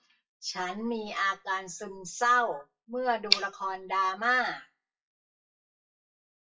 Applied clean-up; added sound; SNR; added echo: classical method WPE with log-MMSE.